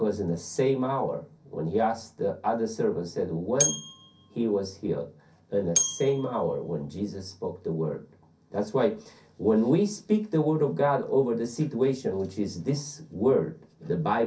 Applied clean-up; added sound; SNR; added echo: none; Bell; 4 dB; reverberation time 0.3 s.